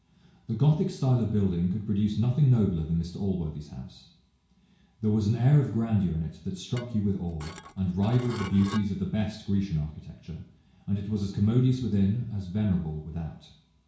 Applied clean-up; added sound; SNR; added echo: none; Dishes, pots, and pans / Glass; 17 dB; reverberation time 0.6 s.